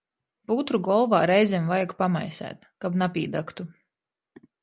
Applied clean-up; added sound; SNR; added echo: none; none; none; none.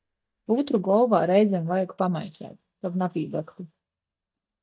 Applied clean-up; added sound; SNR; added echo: neural mask model DeepFilterNet 3.